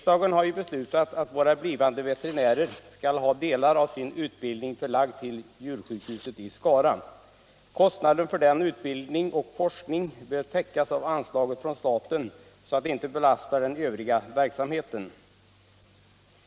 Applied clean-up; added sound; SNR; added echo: none; none; none; none.